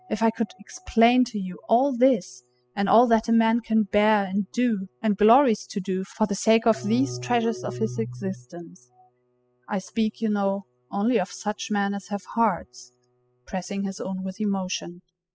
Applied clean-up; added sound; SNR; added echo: classical method spectral subtraction.